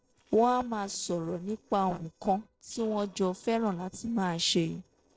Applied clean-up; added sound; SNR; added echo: neural separator model SepFormer DNS4.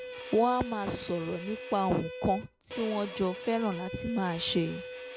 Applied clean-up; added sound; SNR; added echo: none; Bowed string instrument; 10 dB; none.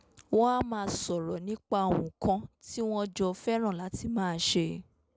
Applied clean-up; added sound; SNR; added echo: none; none; none; none.